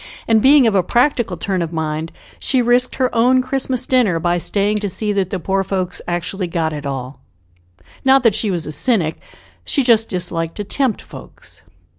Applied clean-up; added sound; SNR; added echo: none; Bicycle bell; 13 dB; none.